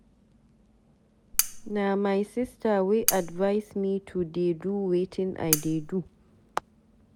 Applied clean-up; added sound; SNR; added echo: none; Cutlery, silverware; 1 dB; none.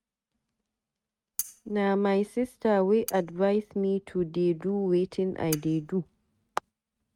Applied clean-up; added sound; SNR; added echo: neural mask model RNNoise.